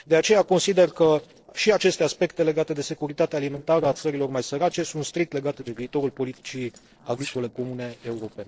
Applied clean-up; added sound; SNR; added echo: neural separator model SepFormer DNS4.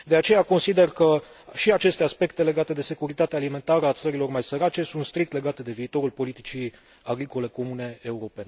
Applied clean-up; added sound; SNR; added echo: none; none; none; none.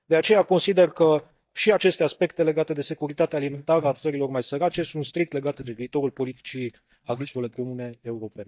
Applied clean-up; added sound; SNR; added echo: neural mask model DeepFilterNet 3.